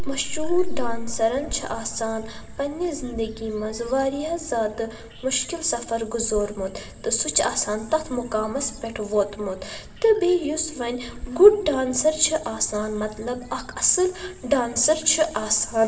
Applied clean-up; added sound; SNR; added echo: none; Bird; 20 dB; reverberation time 2.5 s.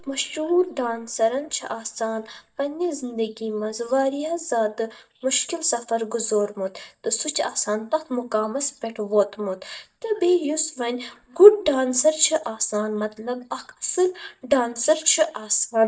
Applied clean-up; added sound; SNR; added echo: neural mask model DeepFilterNet 3.